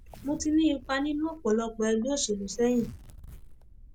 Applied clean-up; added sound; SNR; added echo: none; Zipper (clothing); 17 dB; none.